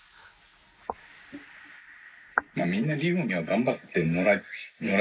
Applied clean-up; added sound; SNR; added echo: neural mask model Resemble Enhance denoiser.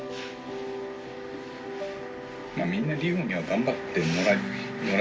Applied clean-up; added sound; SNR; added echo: none; none; none; none.